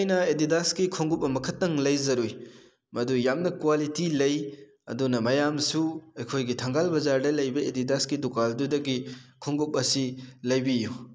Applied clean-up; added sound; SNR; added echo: none; none; none; none.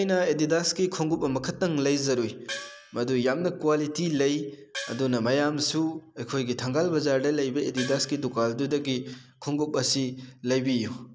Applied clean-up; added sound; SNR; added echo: none; Gong; 13 dB; none.